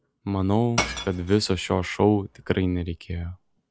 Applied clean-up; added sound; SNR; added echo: none; Shatter / Crushing; 11 dB; none.